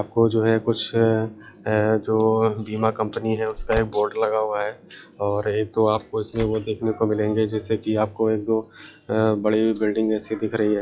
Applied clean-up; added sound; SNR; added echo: classical method log-MMSE.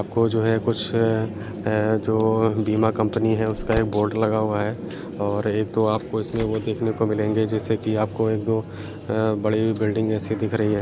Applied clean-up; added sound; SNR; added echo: none; Slam / Engine; 17 dB; none.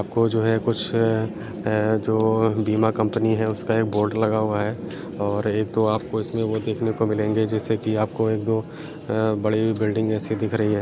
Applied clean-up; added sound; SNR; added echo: none; none; none; none.